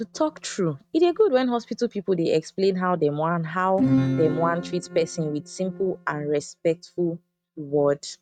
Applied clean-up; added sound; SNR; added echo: neural mask model RNNoise.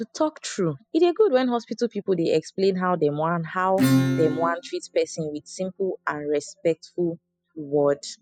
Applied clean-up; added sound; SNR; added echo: classical method spectral subtraction.